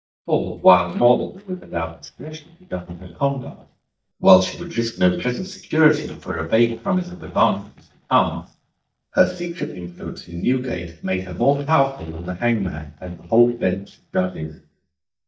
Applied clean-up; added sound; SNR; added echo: neural mask model DeepFilterNet 3.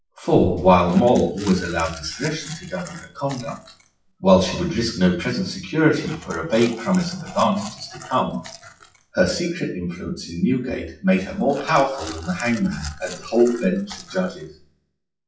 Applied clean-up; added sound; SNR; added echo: classical method WPE with log-MMSE.